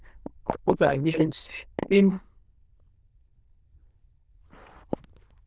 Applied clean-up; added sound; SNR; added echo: neural diffusion model UNIVERSE++.